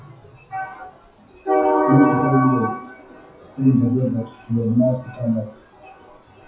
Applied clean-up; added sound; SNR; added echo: classical method WPE with log-MMSE.